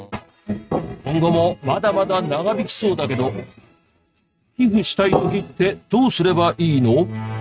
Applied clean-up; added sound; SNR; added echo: neural mask model RNNoise.